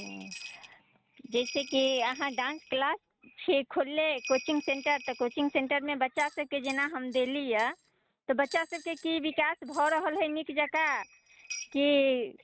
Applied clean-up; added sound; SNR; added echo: neural mask model RNNoise.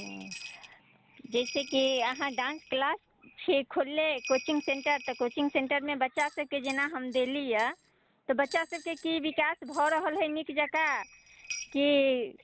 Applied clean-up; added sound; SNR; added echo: none; Bell; 17 dB; none.